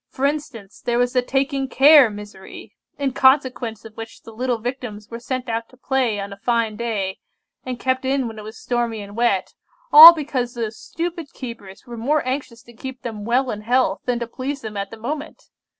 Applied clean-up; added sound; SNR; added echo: none; none; none; none.